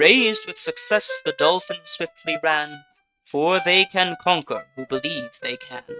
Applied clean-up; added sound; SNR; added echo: neural mask model RNNoise.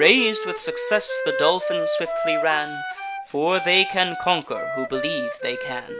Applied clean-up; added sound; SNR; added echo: none; Wind instrument, woodwind instrument; 4 dB; none.